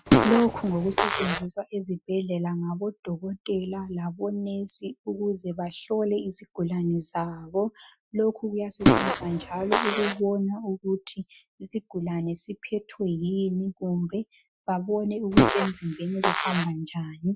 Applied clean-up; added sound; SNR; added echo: classical method Wiener filter.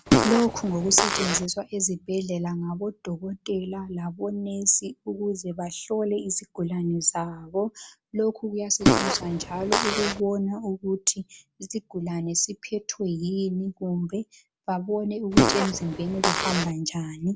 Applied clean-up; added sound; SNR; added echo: none; Fart; -4 dB; none.